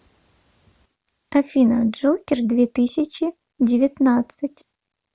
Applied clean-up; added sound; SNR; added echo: none; none; none; none.